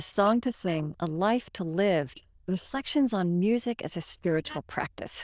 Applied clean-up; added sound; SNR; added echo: neural diffusion model UNIVERSE++.